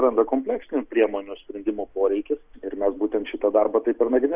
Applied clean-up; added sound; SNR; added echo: none; none; none; none.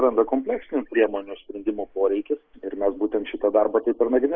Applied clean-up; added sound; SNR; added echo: neural mask model Resemble Enhance denoiser.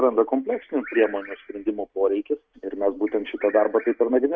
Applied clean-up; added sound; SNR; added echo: neural mask model RNNoise.